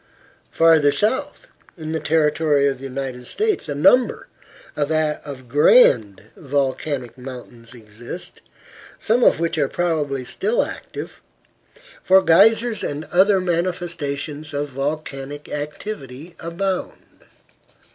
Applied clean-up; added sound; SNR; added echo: none; none; none; none.